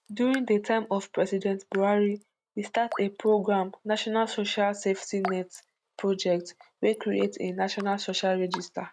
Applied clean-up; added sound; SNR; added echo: neural mask model RNNoise.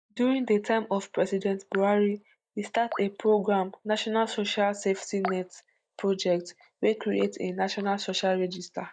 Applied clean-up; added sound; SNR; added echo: neural mask model DeepFilterNet 3.